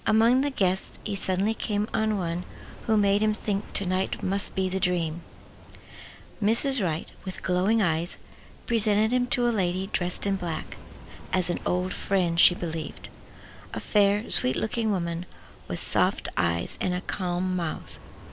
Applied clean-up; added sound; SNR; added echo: none; Aircraft; 20 dB; none.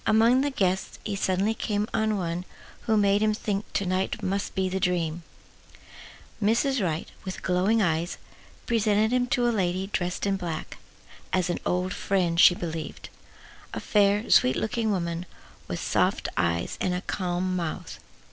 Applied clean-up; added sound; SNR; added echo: none; none; none; none.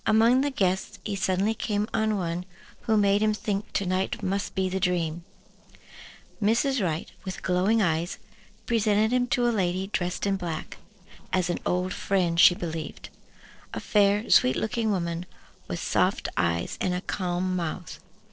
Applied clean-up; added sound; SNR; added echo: neural separator model SepFormer DNS4.